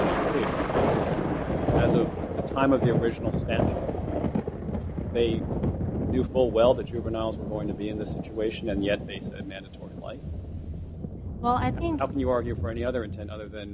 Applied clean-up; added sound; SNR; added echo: none; Thunder; -1 dB; none.